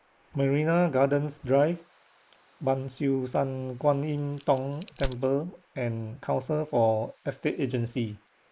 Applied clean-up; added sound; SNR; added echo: neural mask model Resemble Enhance denoiser.